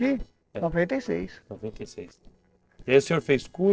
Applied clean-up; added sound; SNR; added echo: neural separator model SepFormer DNS4.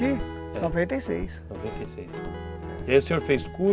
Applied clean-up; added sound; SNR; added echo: none; Guitar; 8 dB; none.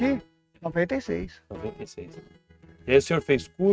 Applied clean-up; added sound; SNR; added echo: neural mask model RNNoise.